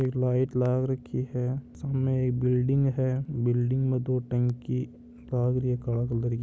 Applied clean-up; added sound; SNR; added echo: none; none; none; none.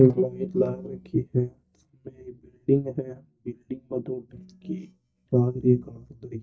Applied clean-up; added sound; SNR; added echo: neural mask model DeepFilterNet 3.